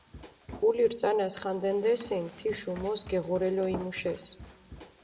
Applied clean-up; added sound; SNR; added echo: none; Run; 17 dB; reverberation time 0.8 s.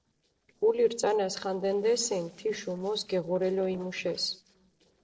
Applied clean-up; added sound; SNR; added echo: neural separator model SepFormer DNS4.